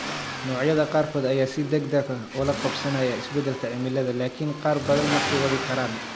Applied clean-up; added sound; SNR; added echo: none; Accelerating, revving, vroom; 7 dB; none.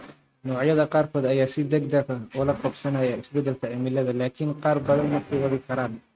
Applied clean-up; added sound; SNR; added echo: neural mask model RNNoise.